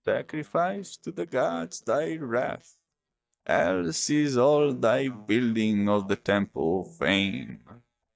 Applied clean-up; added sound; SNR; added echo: neural mask model DeepFilterNet 3.